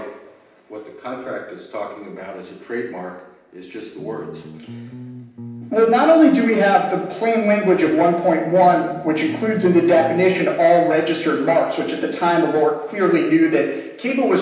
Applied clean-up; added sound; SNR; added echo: none; Bass guitar; 17 dB; reverberation time 0.9 s.